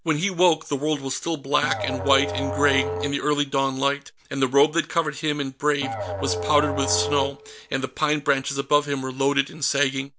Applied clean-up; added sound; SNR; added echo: none; Musical instrument; 6 dB; none.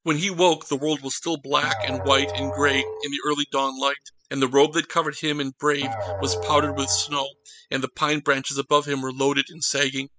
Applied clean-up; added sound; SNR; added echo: classical method spectral subtraction.